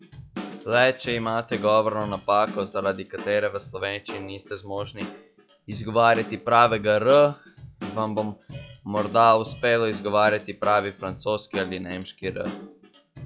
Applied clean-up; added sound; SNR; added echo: classical method log-MMSE.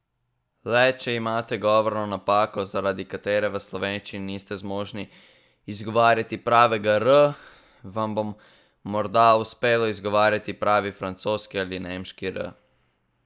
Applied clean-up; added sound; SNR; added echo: none; none; none; none.